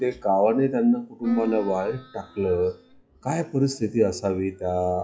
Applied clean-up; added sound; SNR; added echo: classical method log-MMSE.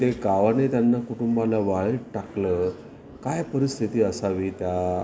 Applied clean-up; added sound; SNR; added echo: none; none; none; none.